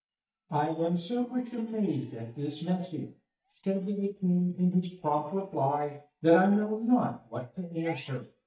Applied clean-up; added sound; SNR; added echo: neural mask model DeepFilterNet 3.